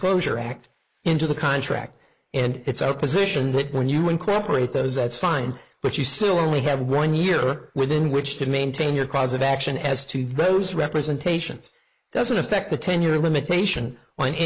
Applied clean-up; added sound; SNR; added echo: neural mask model Resemble Enhance denoiser.